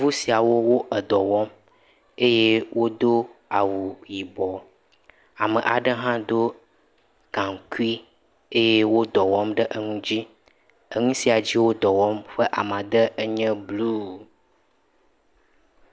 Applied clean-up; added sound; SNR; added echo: none; none; none; none.